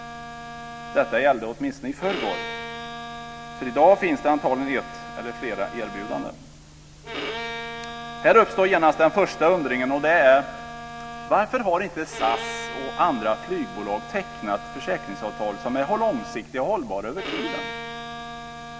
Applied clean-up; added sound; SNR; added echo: none; Bowed string instrument; 12 dB; none.